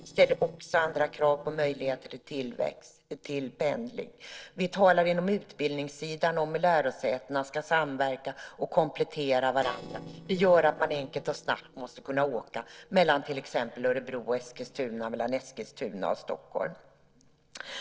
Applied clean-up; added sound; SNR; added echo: neural separator model SepFormer DNS4.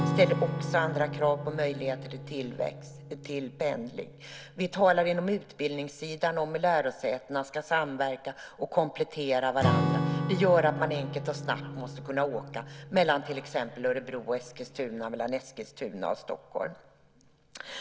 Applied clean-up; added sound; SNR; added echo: none; Acoustic guitar / Strum; 6 dB; none.